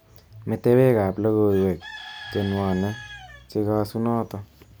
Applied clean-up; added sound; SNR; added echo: none; Bird / Chicken, rooster; 19 dB; none.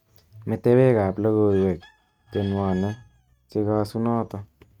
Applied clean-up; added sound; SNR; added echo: neural mask model RNNoise.